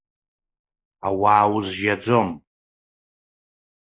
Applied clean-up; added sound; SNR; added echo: neural mask model Resemble Enhance denoiser.